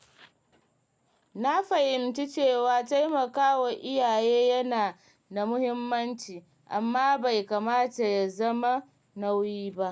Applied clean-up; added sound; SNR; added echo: none; none; none; none.